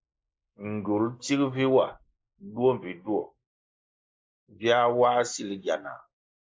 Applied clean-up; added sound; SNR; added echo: neural mask model Resemble Enhance denoiser.